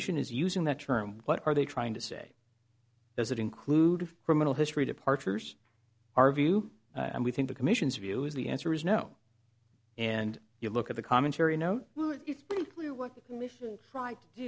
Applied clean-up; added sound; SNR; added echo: none; none; none; none.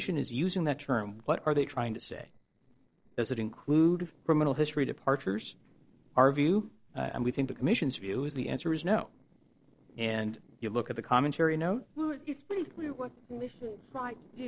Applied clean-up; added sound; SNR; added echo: neural separator model SepFormer DNS4.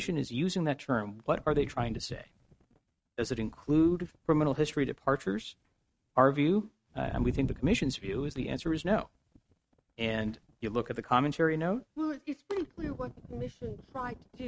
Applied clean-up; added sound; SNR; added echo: neural mask model RNNoise.